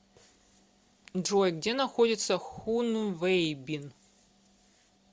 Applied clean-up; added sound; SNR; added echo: none; none; none; none.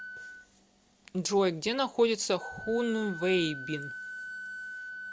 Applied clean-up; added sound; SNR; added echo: none; Wind instrument, woodwind instrument; 12 dB; none.